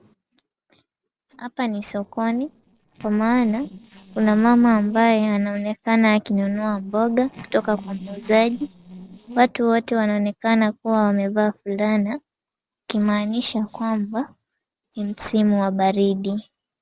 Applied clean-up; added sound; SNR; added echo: neural separator model SepFormer DNS4.